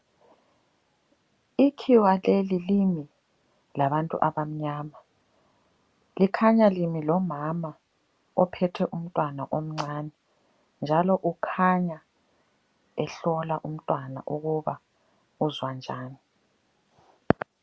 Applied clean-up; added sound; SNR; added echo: none; none; none; none.